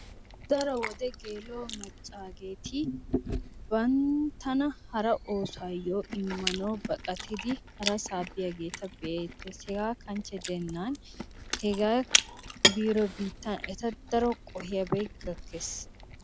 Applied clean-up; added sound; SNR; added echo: none; Chewing, mastication; 4 dB; none.